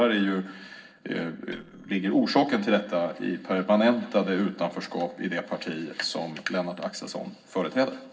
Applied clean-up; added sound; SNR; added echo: neural separator model SepFormer DNS4.